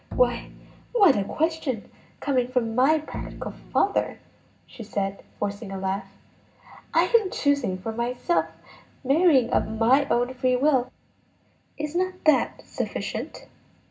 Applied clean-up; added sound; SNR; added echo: none; Bowed string instrument; 13 dB; reverberation time 0.4 s.